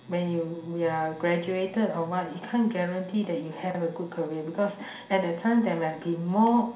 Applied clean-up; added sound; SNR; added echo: none; none; none; reverberation time 0.5 s.